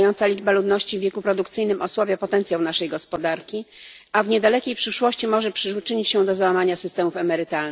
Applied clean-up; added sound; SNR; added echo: none; none; none; none.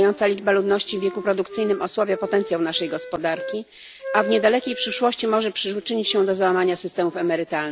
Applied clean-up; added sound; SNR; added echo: none; Wind instrument, woodwind instrument; 14 dB; none.